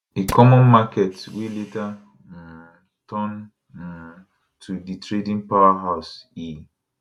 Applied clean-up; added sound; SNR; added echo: none; Tools; 16 dB; none.